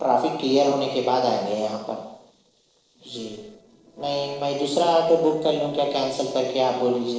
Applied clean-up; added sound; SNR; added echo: neural separator model SepFormer DNS4.